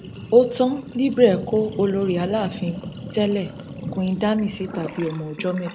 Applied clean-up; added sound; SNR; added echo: none; Sink (filling or washing); 13 dB; none.